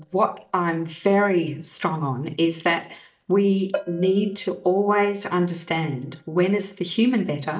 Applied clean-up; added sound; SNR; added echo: neural mask model DeepFilterNet 3.